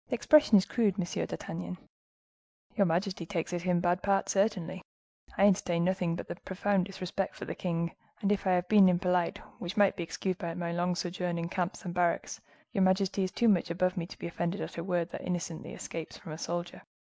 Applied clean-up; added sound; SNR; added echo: none; none; none; none.